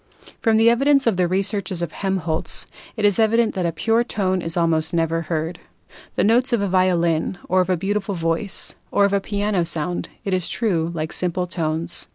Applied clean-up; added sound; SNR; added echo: none; none; none; none.